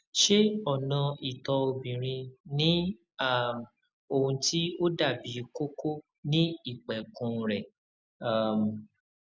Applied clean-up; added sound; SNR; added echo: none; none; none; none.